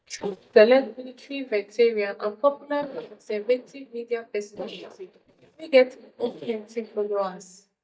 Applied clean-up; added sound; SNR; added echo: neural mask model DeepFilterNet 3.